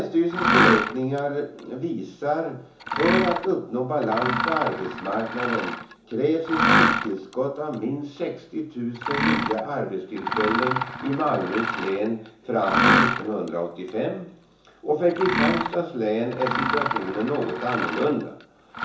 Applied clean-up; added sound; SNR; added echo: none; Mechanisms; 0 dB; reverberation time 0.7 s.